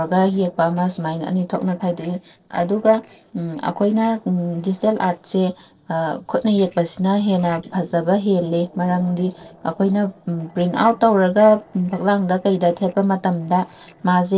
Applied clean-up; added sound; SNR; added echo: neural separator model SepFormer DNS4.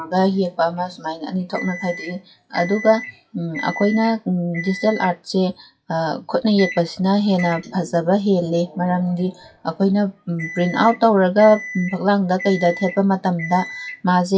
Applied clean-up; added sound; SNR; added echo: classical method WPE with log-MMSE.